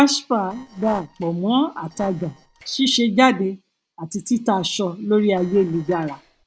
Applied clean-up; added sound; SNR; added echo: neural separator model SepFormer DNS4.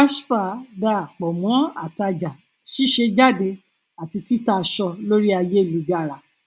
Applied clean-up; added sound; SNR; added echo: none; none; none; none.